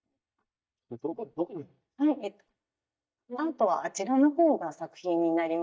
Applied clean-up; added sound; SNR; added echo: neural mask model DeepFilterNet 3.